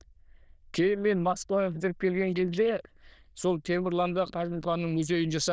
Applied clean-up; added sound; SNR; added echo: neural diffusion model UNIVERSE++.